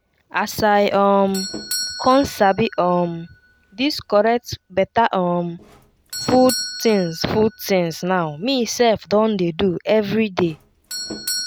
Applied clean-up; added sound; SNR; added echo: none; Doorbell; 14 dB; none.